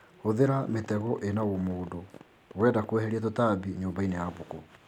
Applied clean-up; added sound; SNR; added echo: none; none; none; none.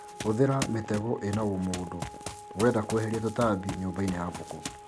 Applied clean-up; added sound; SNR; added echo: none; Wind instrument, woodwind instrument + Run; 10 dB; none.